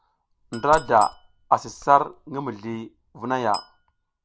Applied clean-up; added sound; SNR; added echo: none; Glass + Chink, clink; 19 dB; none.